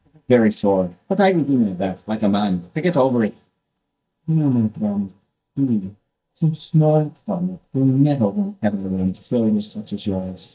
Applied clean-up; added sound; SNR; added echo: neural mask model DeepFilterNet 3.